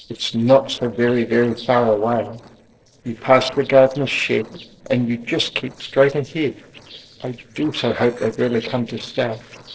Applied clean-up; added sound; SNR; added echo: neural separator model SepFormer DNS4.